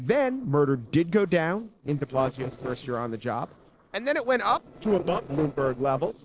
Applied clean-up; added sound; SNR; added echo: neural separator model SepFormer DNS4.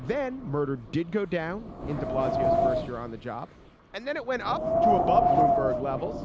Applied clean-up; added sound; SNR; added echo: none; Wind; -4 dB; none.